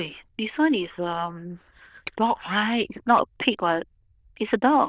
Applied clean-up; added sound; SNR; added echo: neural diffusion model UNIVERSE++.